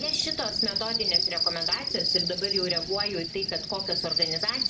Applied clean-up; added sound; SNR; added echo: none; Cricket; -5 dB; none.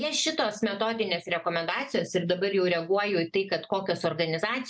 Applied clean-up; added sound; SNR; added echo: none; none; none; none.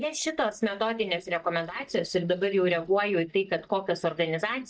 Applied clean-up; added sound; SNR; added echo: neural mask model DeepFilterNet 3.